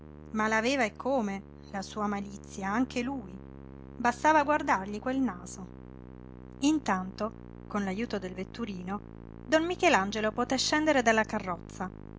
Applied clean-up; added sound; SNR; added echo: none; Musical instrument; 16 dB; none.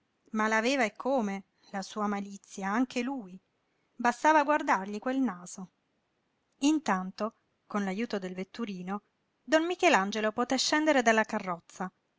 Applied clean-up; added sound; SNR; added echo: none; none; none; none.